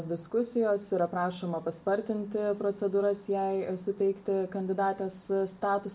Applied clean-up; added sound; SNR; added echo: none; none; none; none.